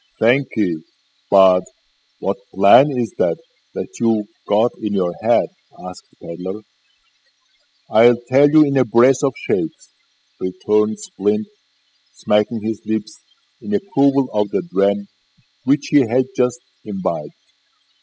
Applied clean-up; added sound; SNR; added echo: classical method spectral subtraction.